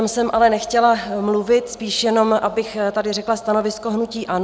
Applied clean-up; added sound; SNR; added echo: none; none; none; none.